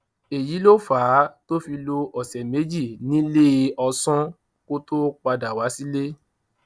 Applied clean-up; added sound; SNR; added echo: none; none; none; none.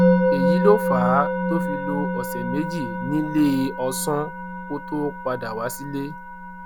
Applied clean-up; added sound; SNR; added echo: none; Musical instrument; -1 dB; none.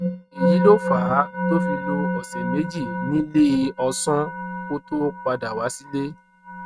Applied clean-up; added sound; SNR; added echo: neural mask model RNNoise.